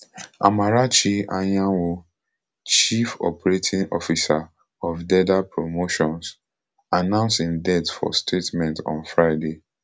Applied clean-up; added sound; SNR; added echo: none; none; none; none.